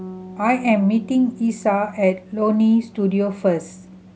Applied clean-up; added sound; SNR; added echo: none; Bass guitar; 19 dB; none.